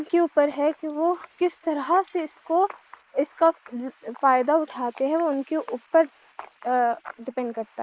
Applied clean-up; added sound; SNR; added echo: neural mask model Resemble Enhance denoiser.